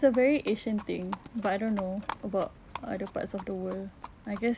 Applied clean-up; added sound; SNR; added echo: none; Livestock, farm animals, working animals; 15 dB; none.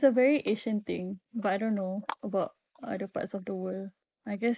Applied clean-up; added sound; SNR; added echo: neural mask model Resemble Enhance denoiser.